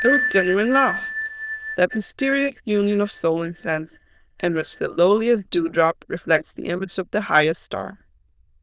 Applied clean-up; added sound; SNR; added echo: neural diffusion model UNIVERSE++.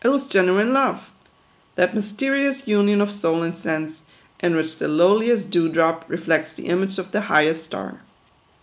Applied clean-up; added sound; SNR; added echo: none; none; none; none.